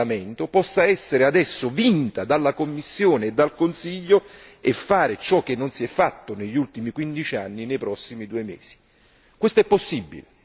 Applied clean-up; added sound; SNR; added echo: none; none; none; none.